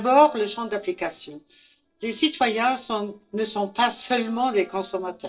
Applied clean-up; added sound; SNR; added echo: neural separator model SepFormer DNS4.